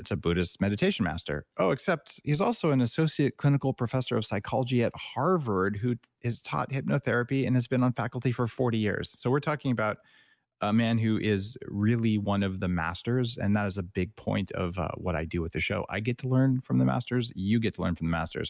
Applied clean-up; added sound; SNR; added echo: none; none; none; none.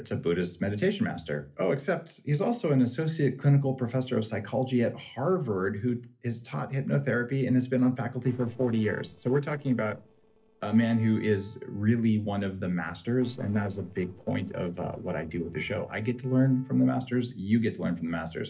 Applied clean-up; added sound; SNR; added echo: neural separator model SepFormer DNS4.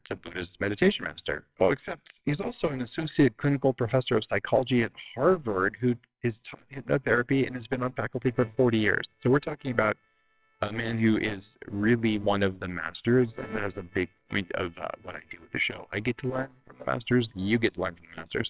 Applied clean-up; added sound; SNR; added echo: neural separator model SepFormer WHAMR!.